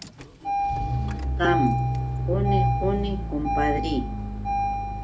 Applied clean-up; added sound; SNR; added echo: none; Engine starting; -4 dB; reverberation time 0.3 s.